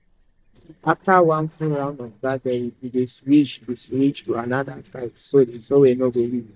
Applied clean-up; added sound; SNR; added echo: neural mask model DeepFilterNet 3.